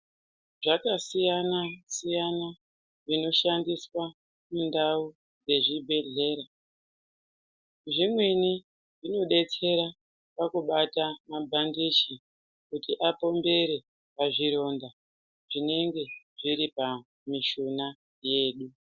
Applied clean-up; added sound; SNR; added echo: none; none; none; none.